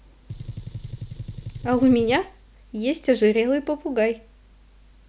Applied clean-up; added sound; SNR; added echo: none; Gunshot, gunfire; 12 dB; none.